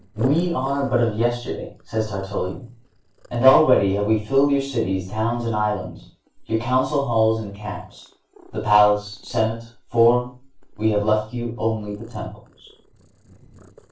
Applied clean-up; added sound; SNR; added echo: neural separator model SepFormer DNS4.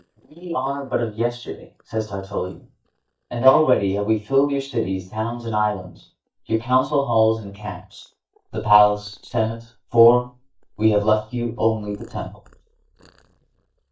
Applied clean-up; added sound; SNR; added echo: neural mask model DeepFilterNet 3.